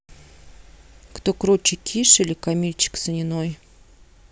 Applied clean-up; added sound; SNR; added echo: none; none; none; none.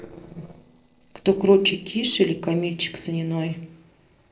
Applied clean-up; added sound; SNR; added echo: neural separator model SepFormer DNS4.